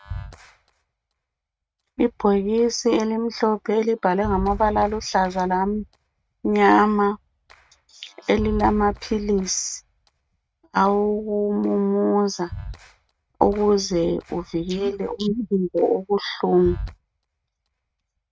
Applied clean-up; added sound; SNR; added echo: neural mask model RNNoise.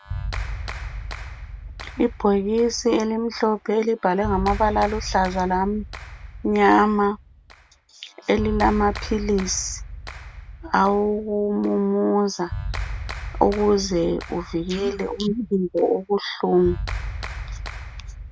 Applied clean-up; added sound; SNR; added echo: none; Clapping; 10 dB; none.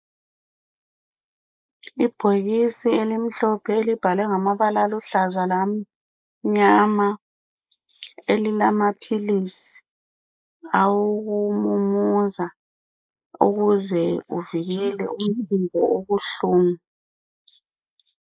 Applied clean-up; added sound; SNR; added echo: neural mask model Resemble Enhance denoiser.